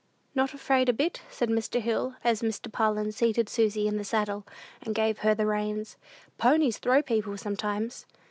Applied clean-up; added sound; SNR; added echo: none; none; none; none.